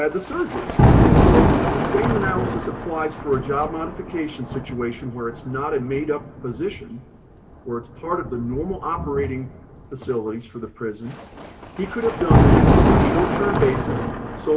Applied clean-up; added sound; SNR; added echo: none; Thunder; -5 dB; reverberation time 2.7 s.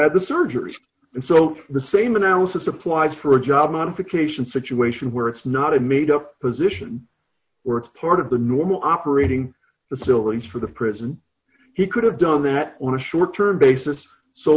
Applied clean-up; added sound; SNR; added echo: none; none; none; none.